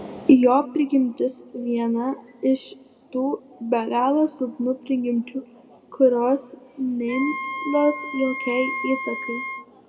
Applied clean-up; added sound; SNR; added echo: none; Wind instrument, woodwind instrument; 8 dB; reverberation time 1.0 s.